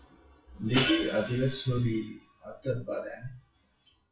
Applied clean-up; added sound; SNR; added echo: classical method WPE with log-MMSE.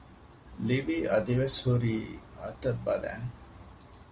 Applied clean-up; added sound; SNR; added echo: none; none; none; none.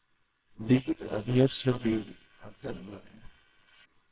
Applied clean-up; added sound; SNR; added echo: neural separator model SepFormer WHAMR!.